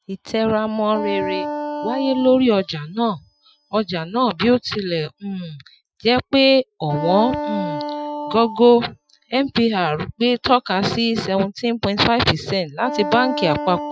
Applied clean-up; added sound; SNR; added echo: classical method Wiener filter.